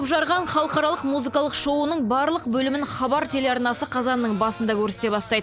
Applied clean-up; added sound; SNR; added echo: none; none; none; none.